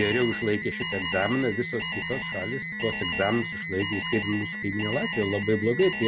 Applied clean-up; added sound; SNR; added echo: none; Alarm; 4 dB; none.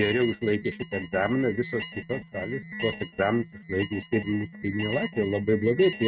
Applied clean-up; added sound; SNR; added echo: neural mask model RNNoise.